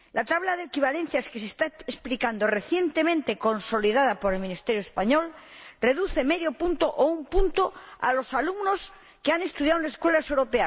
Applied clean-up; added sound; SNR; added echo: none; none; none; none.